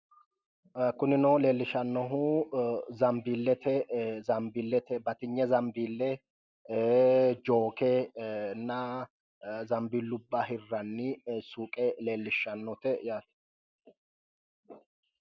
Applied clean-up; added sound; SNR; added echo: none; none; none; none.